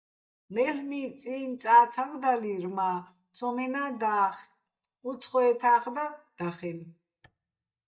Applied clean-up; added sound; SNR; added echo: neural mask model DeepFilterNet 3.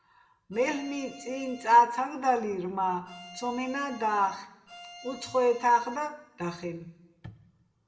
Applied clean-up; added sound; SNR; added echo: none; Bowed string instrument; 18 dB; reverberation time 0.9 s.